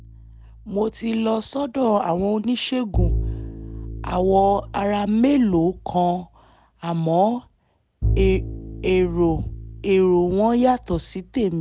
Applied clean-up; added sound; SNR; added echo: none; Bowed string instrument; 9 dB; none.